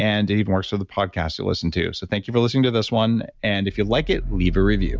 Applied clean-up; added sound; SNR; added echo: none; none; none; none.